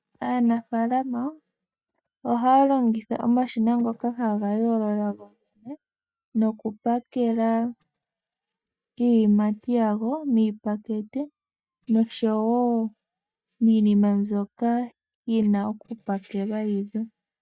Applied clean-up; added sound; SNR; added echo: neural mask model DeepFilterNet 3.